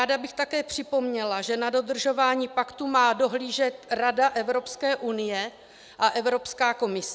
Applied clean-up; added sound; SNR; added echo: none; none; none; none.